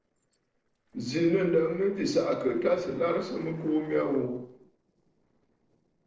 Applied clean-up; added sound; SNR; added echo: neural separator model SepFormer DNS4.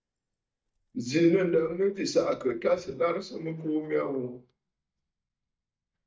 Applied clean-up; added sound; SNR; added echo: neural mask model DeepFilterNet 3.